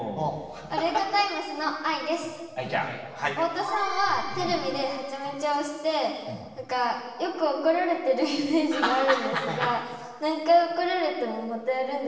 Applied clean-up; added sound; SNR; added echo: none; none; none; reverberation time 1.3 s.